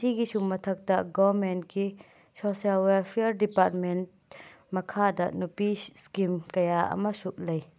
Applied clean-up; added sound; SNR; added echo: none; none; none; none.